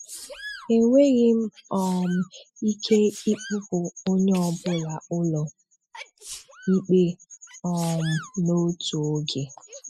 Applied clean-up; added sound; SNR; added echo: classical method spectral subtraction.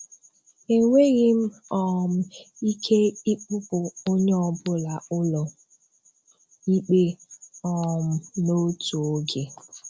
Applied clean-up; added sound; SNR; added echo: none; none; none; none.